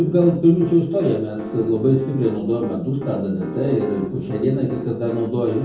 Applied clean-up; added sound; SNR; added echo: none; Piano; 13 dB; reverberation time 0.7 s.